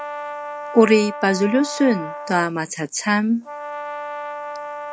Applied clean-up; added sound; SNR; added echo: none; Brass instrument; 10 dB; none.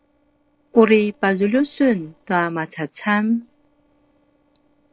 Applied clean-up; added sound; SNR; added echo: neural separator model SepFormer DNS4.